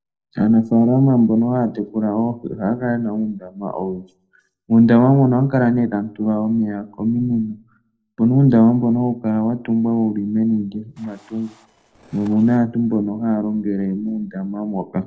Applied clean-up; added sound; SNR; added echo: neural separator model SepFormer DNS4.